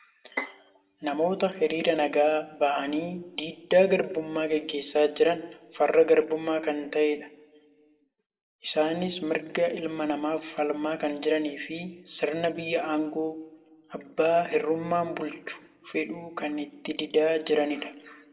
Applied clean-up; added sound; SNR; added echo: none; Bowed string instrument; 12 dB; reverberation time 1.3 s.